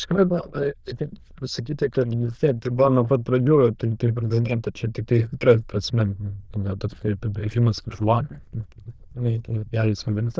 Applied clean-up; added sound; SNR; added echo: neural diffusion model UNIVERSE++.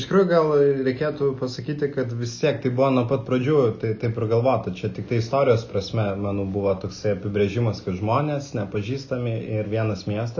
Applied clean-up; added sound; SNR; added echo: none; none; none; none.